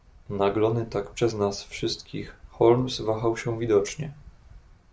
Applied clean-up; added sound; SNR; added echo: none; none; none; none.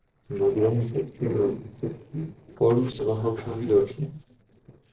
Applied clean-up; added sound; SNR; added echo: neural separator model SepFormer DNS4.